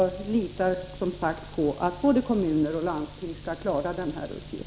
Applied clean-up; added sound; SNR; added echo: none; none; none; none.